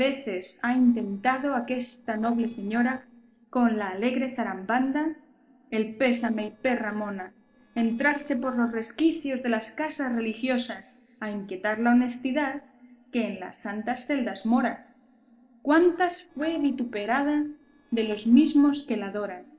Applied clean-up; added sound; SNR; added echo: neural separator model SepFormer DNS4.